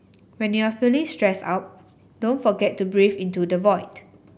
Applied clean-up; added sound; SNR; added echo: none; none; none; none.